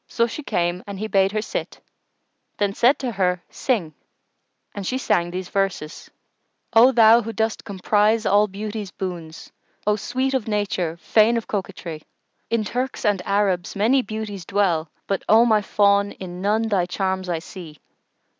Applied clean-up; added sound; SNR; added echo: none; none; none; none.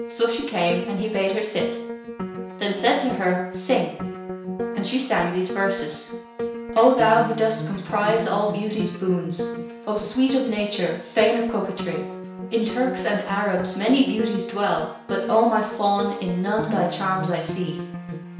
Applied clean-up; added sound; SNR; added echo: none; Piano; 8 dB; reverberation time 0.5 s.